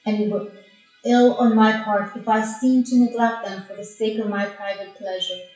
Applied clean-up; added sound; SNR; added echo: classical method WPE with log-MMSE.